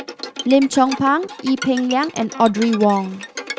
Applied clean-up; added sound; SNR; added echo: none; Bowed string instrument; 13 dB; none.